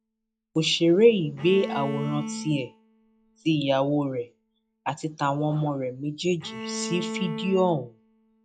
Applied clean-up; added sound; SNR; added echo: classical method log-MMSE.